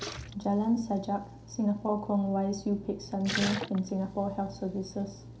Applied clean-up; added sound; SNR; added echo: none; Splash, splatter; 11 dB; reverberation time 0.3 s.